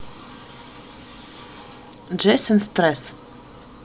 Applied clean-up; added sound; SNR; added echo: none; none; none; none.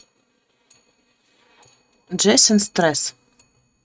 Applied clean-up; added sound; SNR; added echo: neural mask model RNNoise.